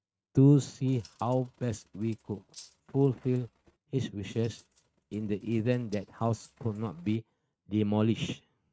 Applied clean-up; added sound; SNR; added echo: neural mask model RNNoise.